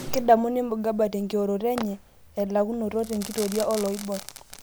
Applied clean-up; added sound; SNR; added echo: none; Crackle / Fireworks; 16 dB; none.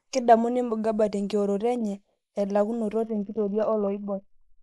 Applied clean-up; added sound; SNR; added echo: neural mask model Resemble Enhance denoiser.